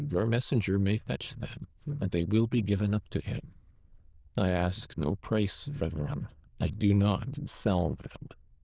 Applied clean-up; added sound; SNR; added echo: neural diffusion model UNIVERSE++.